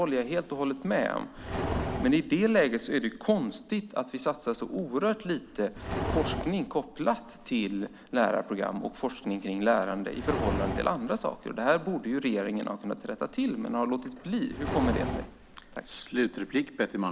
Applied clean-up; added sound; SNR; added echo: none; Livestock, farm animals, working animals; 9 dB; none.